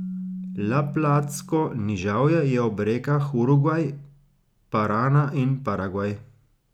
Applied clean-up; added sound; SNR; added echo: none; Keyboard (musical); 16 dB; none.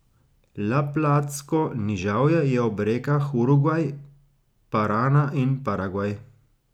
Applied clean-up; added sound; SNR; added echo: none; none; none; none.